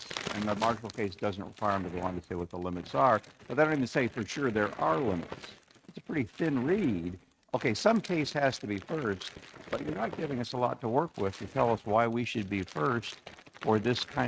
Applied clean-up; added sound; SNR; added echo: neural mask model RNNoise.